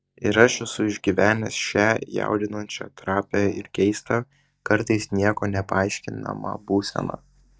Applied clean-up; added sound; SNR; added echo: neural mask model DeepFilterNet 3.